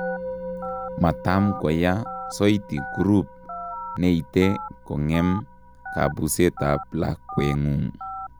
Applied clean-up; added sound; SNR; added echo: none; Telephone + Musical instrument; 11 dB; none.